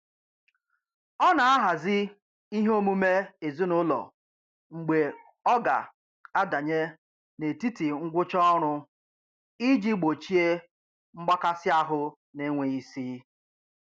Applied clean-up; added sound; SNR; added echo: none; none; none; none.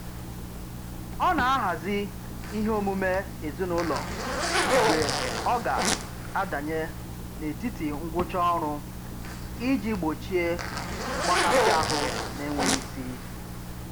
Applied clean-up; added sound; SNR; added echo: none; Zipper (clothing); 0 dB; none.